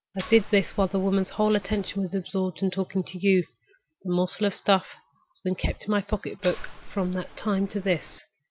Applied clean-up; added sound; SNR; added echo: none; Mechanisms; 14 dB; none.